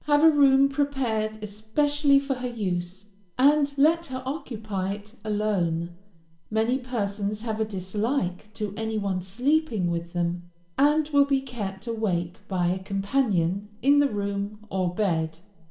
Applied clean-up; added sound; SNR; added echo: none; none; none; reverberation time 0.6 s.